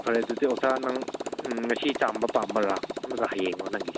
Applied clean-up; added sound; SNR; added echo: none; Motorcycle; 5 dB; none.